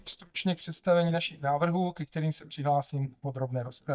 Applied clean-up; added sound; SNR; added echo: neural mask model DeepFilterNet 3.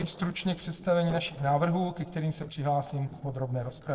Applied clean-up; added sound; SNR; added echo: neural separator model SepFormer DNS4.